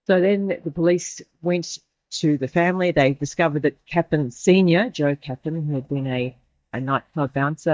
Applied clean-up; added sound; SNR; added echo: neural mask model DeepFilterNet 3.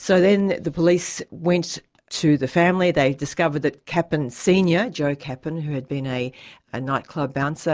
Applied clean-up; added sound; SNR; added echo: none; none; none; none.